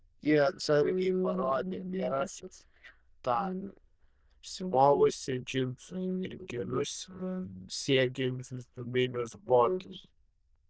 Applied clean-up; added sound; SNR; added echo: neural diffusion model UNIVERSE++.